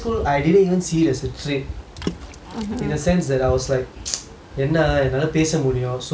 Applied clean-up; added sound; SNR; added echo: none; Water / Splash, splatter; 18 dB; none.